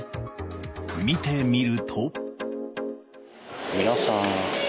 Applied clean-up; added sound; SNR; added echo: none; none; none; none.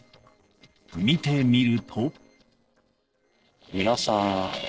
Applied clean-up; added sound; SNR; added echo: neural separator model SepFormer DNS4.